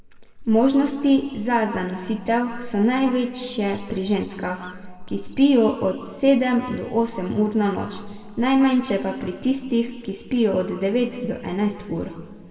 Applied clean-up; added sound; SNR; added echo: none; Bird; 20 dB; reverberation time 1.6 s.